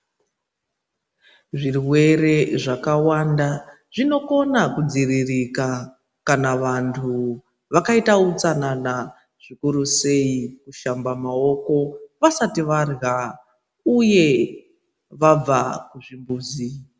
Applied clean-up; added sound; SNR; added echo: none; none; none; none.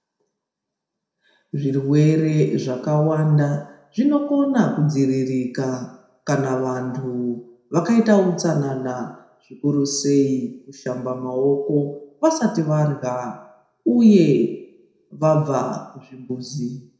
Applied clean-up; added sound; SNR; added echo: none; none; none; reverberation time 0.6 s.